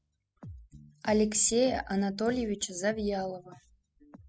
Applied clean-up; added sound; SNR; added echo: classical method spectral subtraction.